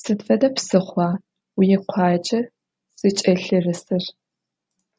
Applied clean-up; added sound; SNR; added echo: none; none; none; none.